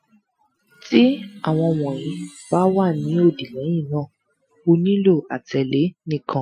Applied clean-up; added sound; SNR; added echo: classical method Wiener filter.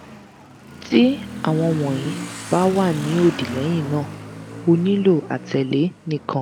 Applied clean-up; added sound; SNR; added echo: none; Motorcycle / Accelerating, revving, vroom; 12 dB; none.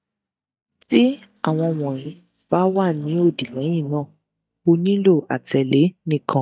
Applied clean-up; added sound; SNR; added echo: neural mask model DeepFilterNet 3.